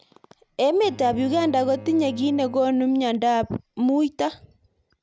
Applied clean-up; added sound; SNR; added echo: none; Bowed string instrument; 19 dB; none.